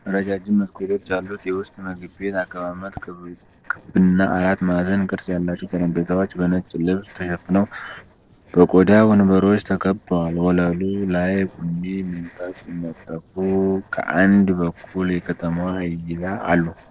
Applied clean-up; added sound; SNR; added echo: neural separator model SepFormer DNS4.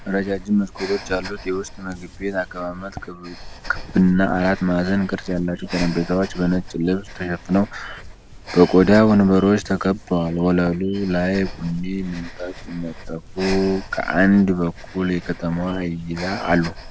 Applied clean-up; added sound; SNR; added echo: none; Breathing; 14 dB; none.